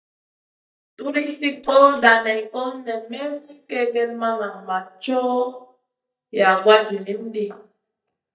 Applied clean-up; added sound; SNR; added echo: neural mask model DeepFilterNet 3.